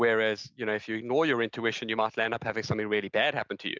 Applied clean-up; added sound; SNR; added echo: none; none; none; none.